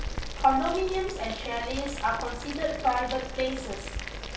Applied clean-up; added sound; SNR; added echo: none; Boiling; 6 dB; reverberation time 0.2 s.